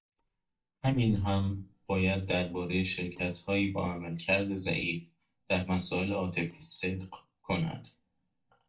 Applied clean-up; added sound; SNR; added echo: neural mask model DeepFilterNet 3.